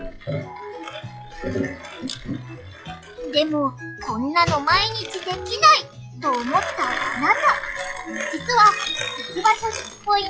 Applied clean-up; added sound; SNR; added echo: classical method log-MMSE.